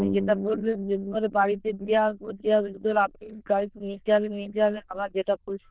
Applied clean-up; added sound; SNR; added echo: neural diffusion model UNIVERSE++.